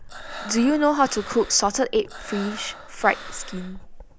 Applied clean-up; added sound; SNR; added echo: none; Breathing + Writing; 13 dB; none.